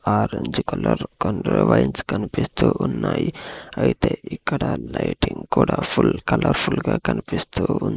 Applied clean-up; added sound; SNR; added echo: neural mask model Resemble Enhance denoiser.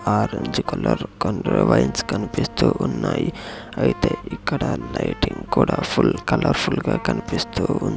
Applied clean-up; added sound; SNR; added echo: none; Brass instrument + Wind instrument, woodwind instrument; 19 dB; none.